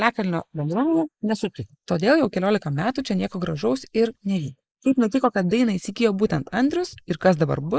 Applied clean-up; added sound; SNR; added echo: neural mask model Resemble Enhance denoiser.